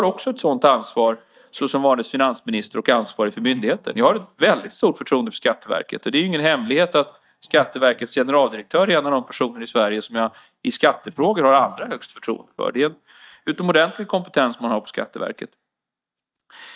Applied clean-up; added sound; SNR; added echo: neural mask model DeepFilterNet 3.